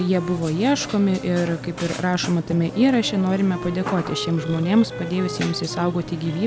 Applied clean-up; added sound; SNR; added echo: none; Wind instrument, woodwind instrument + Burping, eructation; 10 dB; none.